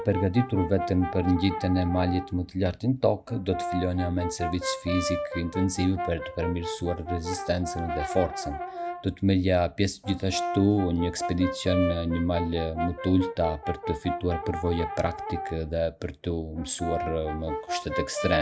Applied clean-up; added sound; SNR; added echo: none; Brass instrument; 7 dB; none.